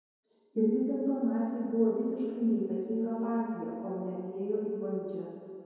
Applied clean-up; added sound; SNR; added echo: none; none; none; reverberation time 2.2 s.